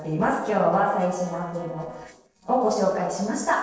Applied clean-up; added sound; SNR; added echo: neural separator model SepFormer DNS4.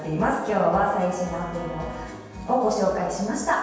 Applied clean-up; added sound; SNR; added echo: none; Bowed string instrument; 17 dB; reverberation time 1.2 s.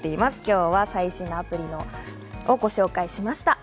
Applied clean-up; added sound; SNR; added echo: none; none; none; none.